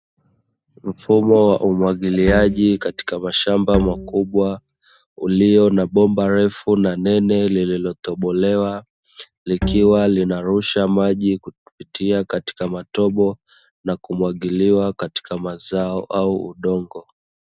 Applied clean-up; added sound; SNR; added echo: none; Bowed string instrument; 8 dB; none.